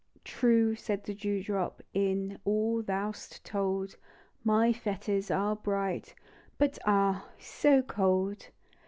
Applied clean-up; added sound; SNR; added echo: none; none; none; none.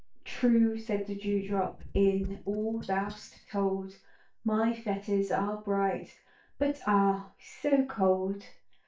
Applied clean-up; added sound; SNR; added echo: neural mask model DeepFilterNet 3.